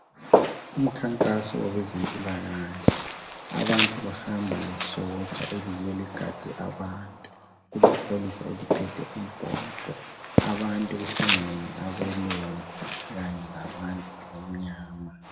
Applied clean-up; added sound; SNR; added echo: none; Walk, footsteps; -3 dB; reverberation time 1.1 s.